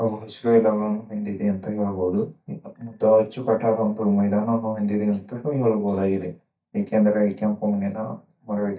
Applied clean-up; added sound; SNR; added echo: neural mask model DeepFilterNet 3.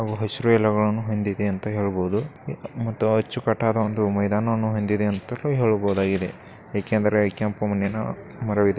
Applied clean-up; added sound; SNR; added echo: none; none; none; none.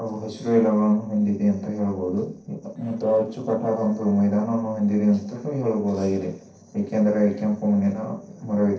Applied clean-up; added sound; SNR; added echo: neural separator model SepFormer DNS4.